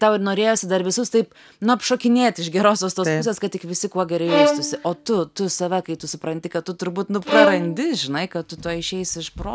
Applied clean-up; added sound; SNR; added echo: none; Bowed string instrument; 1 dB; none.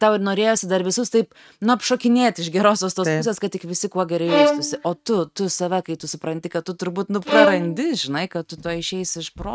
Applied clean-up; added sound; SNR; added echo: neural mask model RNNoise.